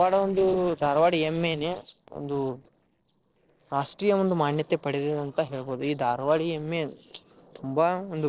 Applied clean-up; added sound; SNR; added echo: neural separator model SepFormer DNS4.